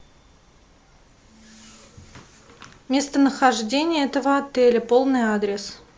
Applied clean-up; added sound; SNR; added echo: none; none; none; none.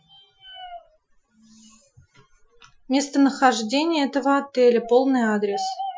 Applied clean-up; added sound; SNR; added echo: classical method Wiener filter.